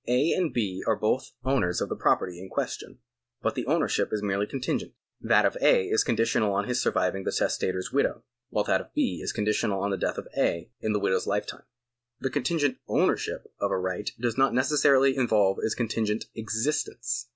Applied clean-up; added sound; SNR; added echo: none; none; none; none.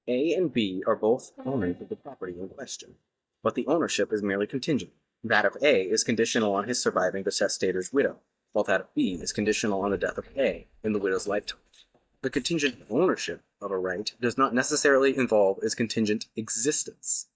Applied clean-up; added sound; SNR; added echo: neural mask model DeepFilterNet 3.